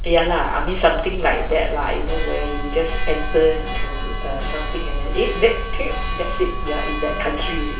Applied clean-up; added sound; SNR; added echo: none; Church bell; 1 dB; reverberation time 0.6 s.